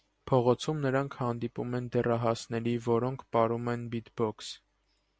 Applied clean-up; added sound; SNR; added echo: none; none; none; none.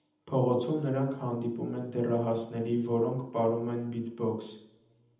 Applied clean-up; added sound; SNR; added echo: none; none; none; reverberation time 0.8 s.